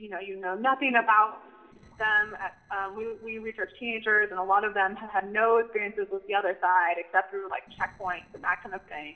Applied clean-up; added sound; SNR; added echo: neural separator model SepFormer DNS4.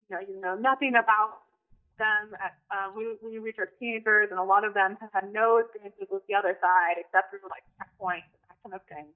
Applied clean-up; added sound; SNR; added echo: neural mask model DeepFilterNet 3.